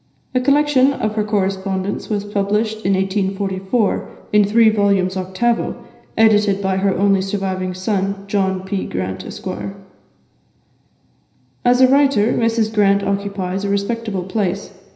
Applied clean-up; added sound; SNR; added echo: none; none; none; reverberation time 0.9 s.